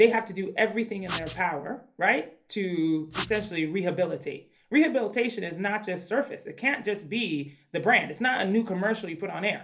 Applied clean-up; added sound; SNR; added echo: none; Writing; 4 dB; reverberation time 0.3 s.